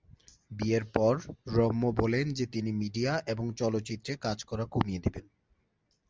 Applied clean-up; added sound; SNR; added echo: none; none; none; none.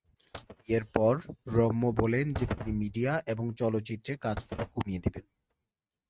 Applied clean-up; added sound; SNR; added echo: neural mask model RNNoise.